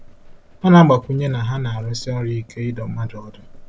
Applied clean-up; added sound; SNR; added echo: none; Livestock, farm animals, working animals; 20 dB; none.